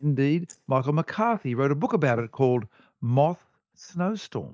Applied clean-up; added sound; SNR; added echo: neural mask model DeepFilterNet 3.